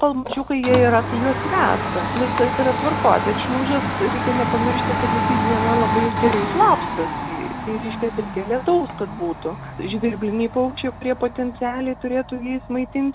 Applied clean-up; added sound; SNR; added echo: none; Domestic sounds, home sounds; 3 dB; none.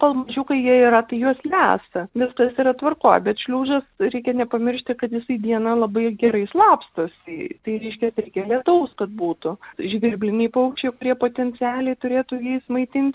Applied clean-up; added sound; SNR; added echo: none; none; none; none.